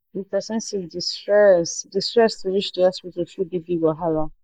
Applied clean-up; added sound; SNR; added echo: neural mask model Resemble Enhance denoiser.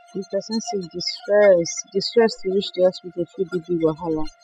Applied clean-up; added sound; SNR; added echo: classical method spectral subtraction.